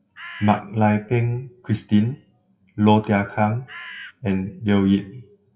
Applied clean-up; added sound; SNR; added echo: classical method WPE with log-MMSE.